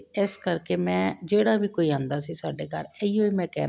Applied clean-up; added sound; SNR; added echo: none; none; none; none.